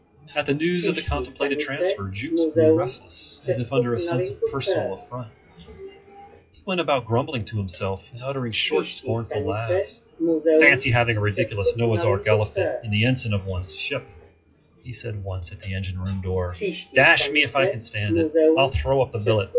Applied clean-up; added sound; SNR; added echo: classical method WPE with log-MMSE.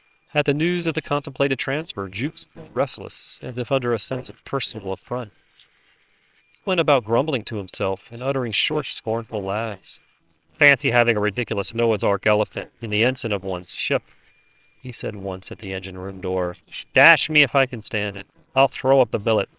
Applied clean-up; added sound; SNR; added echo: neural separator model SepFormer WHAMR!.